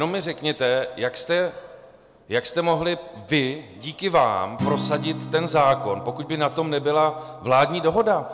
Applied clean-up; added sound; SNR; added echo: none; Acoustic guitar; 14 dB; none.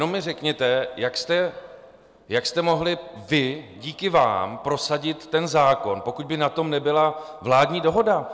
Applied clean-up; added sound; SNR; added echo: none; none; none; none.